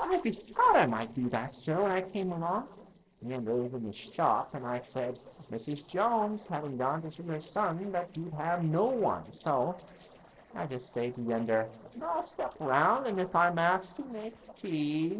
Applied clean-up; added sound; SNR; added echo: neural separator model SepFormer DNS4.